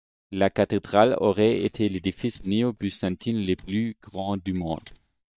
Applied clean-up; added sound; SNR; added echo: neural mask model DeepFilterNet 3.